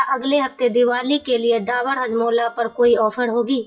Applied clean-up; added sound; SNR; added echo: classical method WPE with log-MMSE.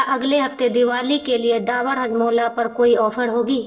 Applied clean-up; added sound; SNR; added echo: neural separator model SepFormer DNS4.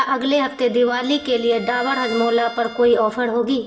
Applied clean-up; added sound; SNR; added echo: none; Bowed string instrument; 17 dB; reverberation time 0.8 s.